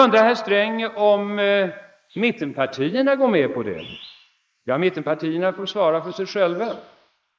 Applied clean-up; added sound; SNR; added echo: neural mask model Resemble Enhance denoiser.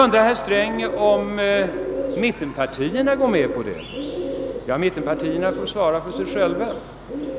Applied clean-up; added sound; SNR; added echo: none; Bird; 7 dB; none.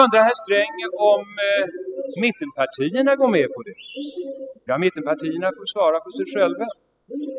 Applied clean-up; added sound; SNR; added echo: classical method spectral subtraction.